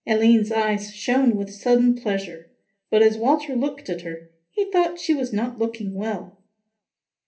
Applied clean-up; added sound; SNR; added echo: none; none; none; reverberation time 0.3 s.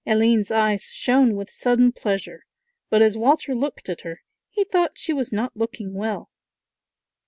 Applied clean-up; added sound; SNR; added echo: none; none; none; none.